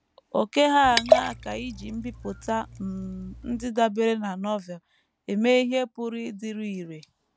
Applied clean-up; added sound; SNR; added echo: none; Liquid; 2 dB; none.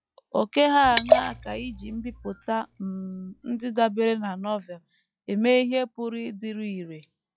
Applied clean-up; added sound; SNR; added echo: classical method log-MMSE.